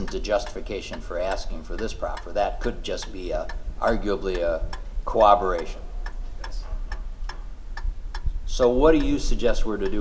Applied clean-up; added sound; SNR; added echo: none; Clock; 1 dB; reverberation time 1.1 s.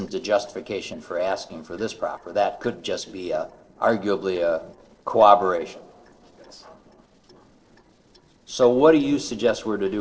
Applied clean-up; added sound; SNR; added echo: neural separator model SepFormer DNS4.